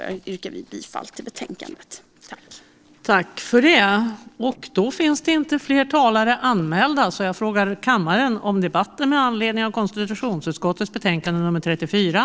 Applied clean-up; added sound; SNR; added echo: neural separator model SepFormer DNS4.